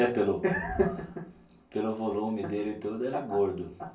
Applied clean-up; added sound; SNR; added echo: none; none; none; reverberation time 0.2 s.